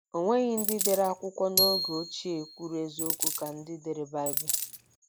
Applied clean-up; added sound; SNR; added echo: none; Glockenspiel + Coin (dropping); 1 dB; none.